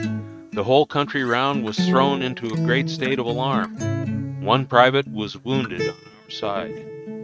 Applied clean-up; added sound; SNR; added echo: neural mask model RNNoise.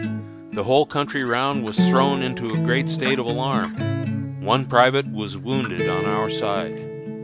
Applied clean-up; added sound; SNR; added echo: none; Acoustic guitar; 2 dB; none.